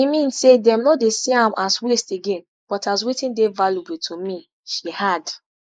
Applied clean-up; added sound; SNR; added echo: neural mask model Resemble Enhance denoiser.